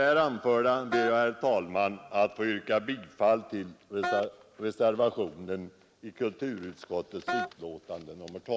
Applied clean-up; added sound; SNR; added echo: none; Wind instrument, woodwind instrument; 6 dB; none.